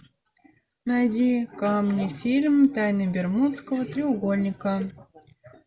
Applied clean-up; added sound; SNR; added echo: none; none; none; none.